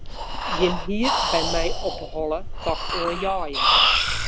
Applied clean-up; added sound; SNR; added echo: none; Breathing; -4 dB; none.